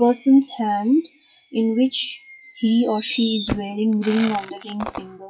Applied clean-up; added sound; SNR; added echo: classical method WPE with log-MMSE.